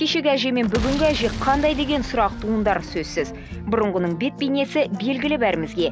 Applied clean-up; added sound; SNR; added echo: none; Boom; 11 dB; none.